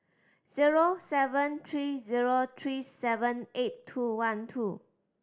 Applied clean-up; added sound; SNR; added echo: none; none; none; none.